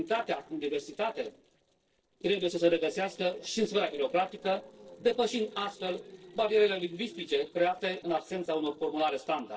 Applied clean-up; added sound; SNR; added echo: neural separator model SepFormer DNS4.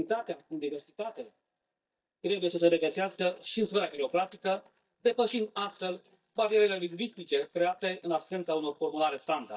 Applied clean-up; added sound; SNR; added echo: neural mask model DeepFilterNet 3.